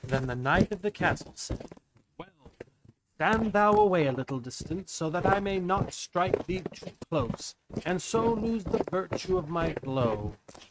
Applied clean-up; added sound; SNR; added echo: neural mask model RNNoise.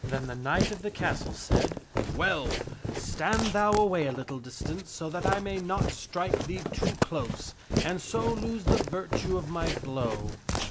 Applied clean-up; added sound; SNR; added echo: none; Walk, footsteps; 0 dB; none.